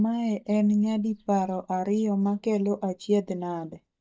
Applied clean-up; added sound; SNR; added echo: neural mask model DeepFilterNet 3.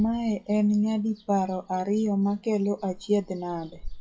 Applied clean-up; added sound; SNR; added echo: classical method WPE with log-MMSE.